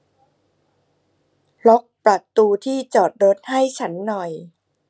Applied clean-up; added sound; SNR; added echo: none; none; none; none.